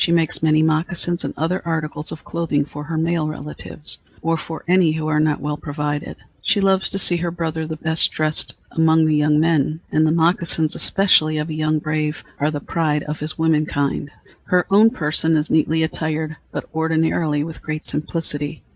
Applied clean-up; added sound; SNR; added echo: none; none; none; none.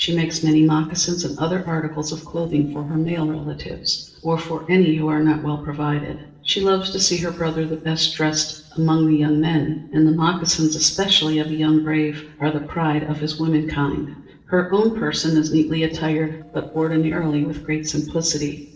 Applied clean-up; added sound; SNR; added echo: neural separator model SepFormer DNS4.